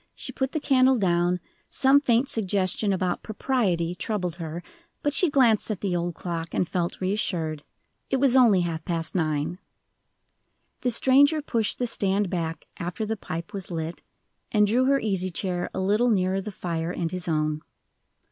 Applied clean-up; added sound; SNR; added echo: none; none; none; none.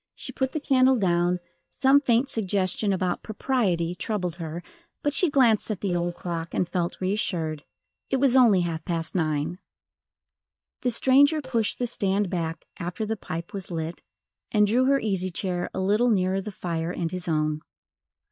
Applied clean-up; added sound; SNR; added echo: neural mask model DeepFilterNet 3.